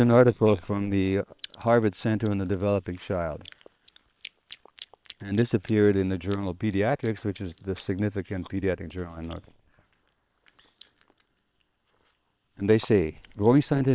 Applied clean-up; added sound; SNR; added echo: neural separator model SepFormer WHAM!.